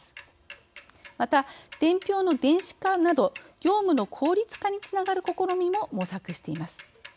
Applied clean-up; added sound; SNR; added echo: none; Mechanisms / Bicycle; 16 dB; none.